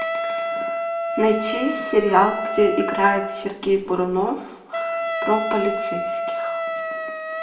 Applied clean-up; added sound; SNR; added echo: none; Wind instrument, woodwind instrument; 4 dB; reverberation time 0.6 s.